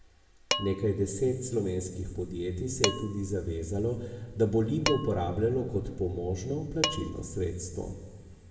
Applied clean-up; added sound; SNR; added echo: none; Dishes, pots, and pans; 9 dB; reverberation time 1.7 s.